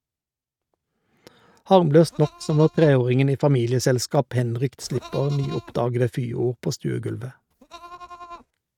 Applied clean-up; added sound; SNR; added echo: neural mask model RNNoise.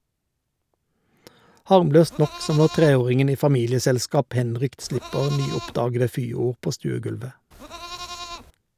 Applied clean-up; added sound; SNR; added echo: none; Livestock, farm animals, working animals; 14 dB; none.